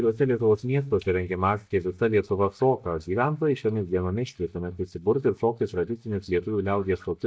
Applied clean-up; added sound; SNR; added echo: neural mask model DeepFilterNet 3.